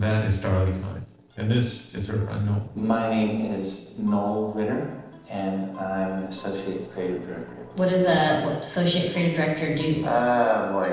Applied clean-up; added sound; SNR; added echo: neural separator model SepFormer DNS4.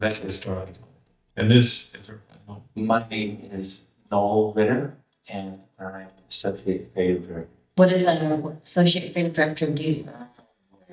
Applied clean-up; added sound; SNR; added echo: neural mask model DeepFilterNet 3.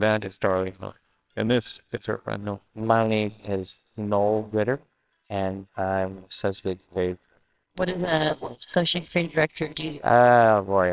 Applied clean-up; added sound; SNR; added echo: neural separator model SepFormer WHAMR!.